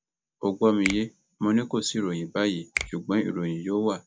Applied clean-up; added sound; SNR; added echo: none; Finger snapping; 11 dB; none.